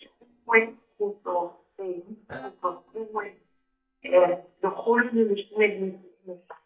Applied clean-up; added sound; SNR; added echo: neural mask model DeepFilterNet 3.